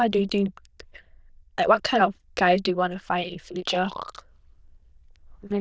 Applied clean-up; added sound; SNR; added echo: neural diffusion model UNIVERSE++.